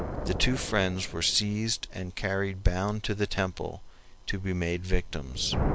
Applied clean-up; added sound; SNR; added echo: none; Thunder; 8 dB; none.